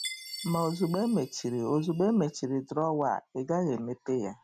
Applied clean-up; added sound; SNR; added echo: none; Chime; 17 dB; none.